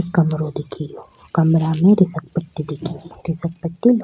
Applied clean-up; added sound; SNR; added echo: none; none; none; none.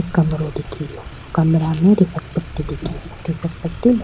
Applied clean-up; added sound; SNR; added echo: none; Motor vehicle (road); 14 dB; none.